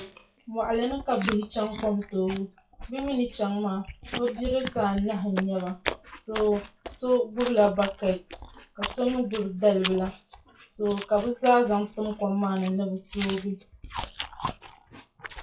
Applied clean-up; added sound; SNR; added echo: classical method WPE with log-MMSE.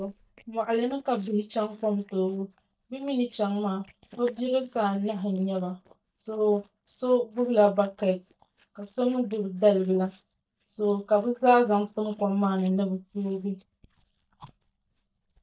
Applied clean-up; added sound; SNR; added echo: neural mask model DeepFilterNet 3.